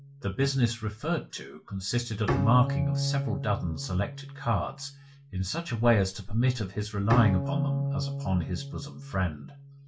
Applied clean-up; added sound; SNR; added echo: none; Bowed string instrument; 5 dB; reverberation time 0.2 s.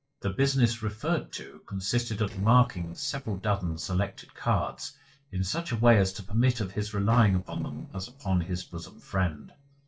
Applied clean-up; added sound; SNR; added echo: neural separator model SepFormer DNS4.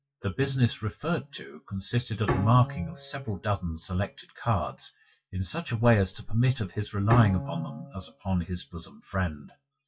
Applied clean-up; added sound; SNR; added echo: classical method WPE with log-MMSE.